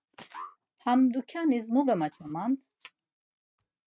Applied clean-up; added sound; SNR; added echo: neural mask model RNNoise.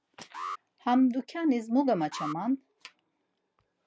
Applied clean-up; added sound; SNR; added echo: none; Alarm; 14 dB; none.